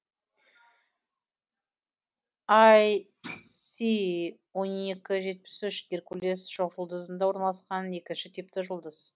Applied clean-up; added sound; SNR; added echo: none; none; none; none.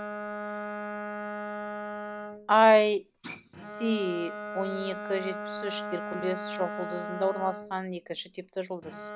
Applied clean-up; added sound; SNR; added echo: none; Bowed string instrument; 8 dB; none.